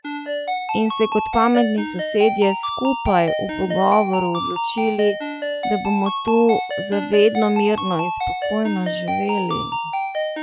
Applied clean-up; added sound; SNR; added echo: classical method Wiener filter.